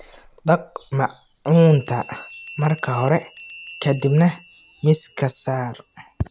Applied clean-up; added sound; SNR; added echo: none; Bell; 16 dB; none.